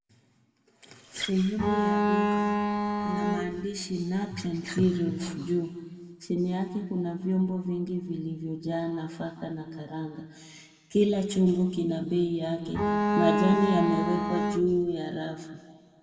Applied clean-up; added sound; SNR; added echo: none; Bowed string instrument; -2 dB; reverberation time 1.5 s.